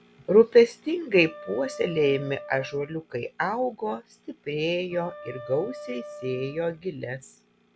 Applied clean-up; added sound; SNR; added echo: none; Wind instrument, woodwind instrument; 17 dB; none.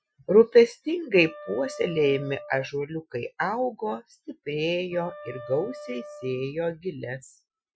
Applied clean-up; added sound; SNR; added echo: classical method Wiener filter.